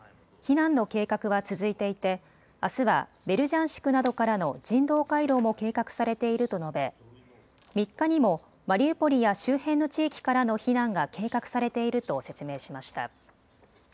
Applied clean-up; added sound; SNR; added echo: none; none; none; none.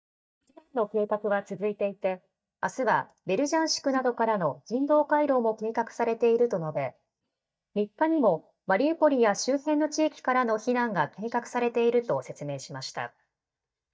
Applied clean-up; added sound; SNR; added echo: neural mask model DeepFilterNet 3.